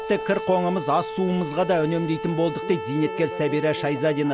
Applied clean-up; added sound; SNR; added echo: none; Bowed string instrument; 9 dB; none.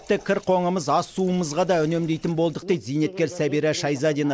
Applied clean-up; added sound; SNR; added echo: none; none; none; none.